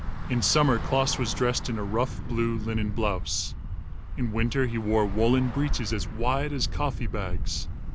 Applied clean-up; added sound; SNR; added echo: none; Traffic noise, roadway noise / Bus; 2 dB; none.